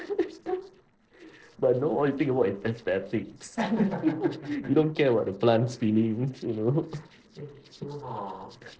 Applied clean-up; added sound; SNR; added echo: neural separator model SepFormer DNS4.